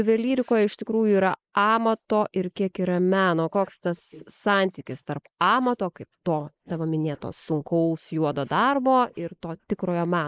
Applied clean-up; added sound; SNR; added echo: neural mask model Resemble Enhance denoiser.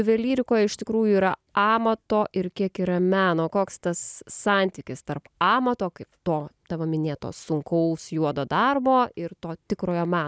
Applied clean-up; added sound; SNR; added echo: none; none; none; none.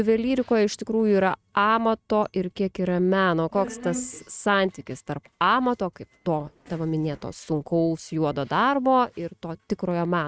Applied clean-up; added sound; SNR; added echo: neural mask model RNNoise.